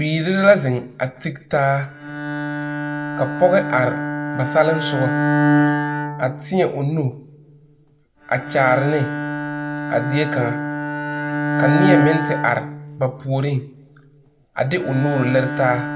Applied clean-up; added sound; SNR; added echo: none; Bowed string instrument; 2 dB; reverberation time 0.4 s.